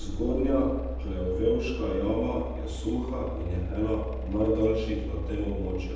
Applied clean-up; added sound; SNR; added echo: none; Mechanical fan; 4 dB; reverberation time 1.1 s.